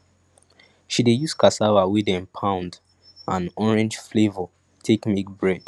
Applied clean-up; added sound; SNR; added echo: none; none; none; none.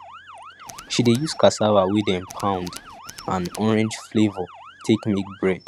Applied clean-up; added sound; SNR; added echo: none; Tools + Motor vehicle (road) / Siren; 19 dB; none.